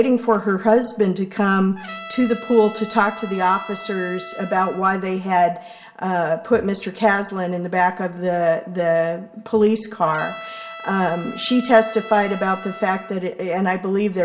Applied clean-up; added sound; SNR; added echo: none; Trumpet; 15 dB; reverberation time 0.2 s.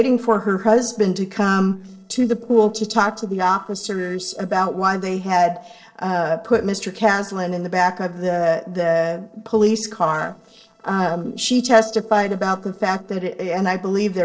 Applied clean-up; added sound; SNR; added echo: neural separator model SepFormer DNS4.